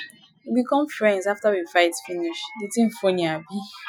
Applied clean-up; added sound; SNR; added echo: classical method Wiener filter.